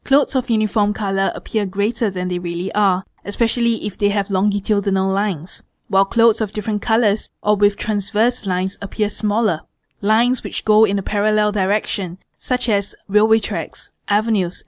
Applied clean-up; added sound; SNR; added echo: none; none; none; none.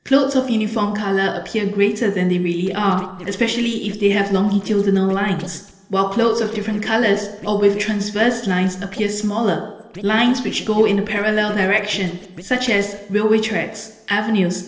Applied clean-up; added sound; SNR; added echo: neural separator model SepFormer DNS4.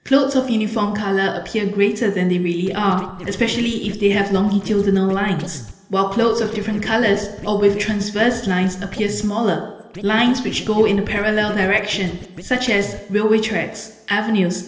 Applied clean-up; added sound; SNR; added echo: none; Scratching (performance technique); 15 dB; reverberation time 1.4 s.